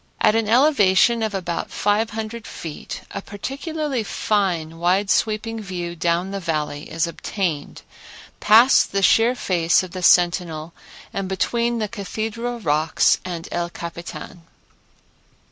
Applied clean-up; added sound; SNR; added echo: none; none; none; none.